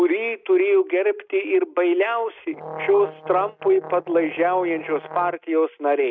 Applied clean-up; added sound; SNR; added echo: neural mask model RNNoise.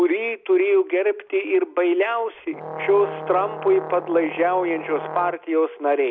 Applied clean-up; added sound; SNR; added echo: none; Brass instrument; 12 dB; none.